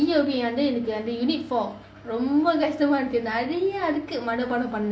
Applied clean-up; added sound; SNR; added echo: none; none; none; none.